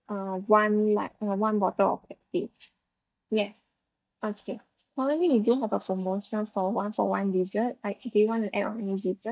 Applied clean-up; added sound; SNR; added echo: neural mask model DeepFilterNet 3.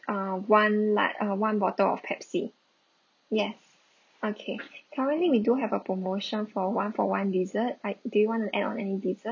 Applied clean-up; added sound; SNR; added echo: none; none; none; none.